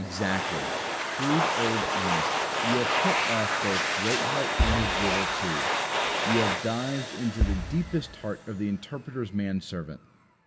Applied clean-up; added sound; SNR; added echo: none; Boom + Domestic sounds, home sounds; -3 dB; none.